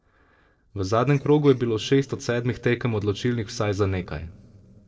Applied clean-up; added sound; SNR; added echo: neural separator model SepFormer DNS4.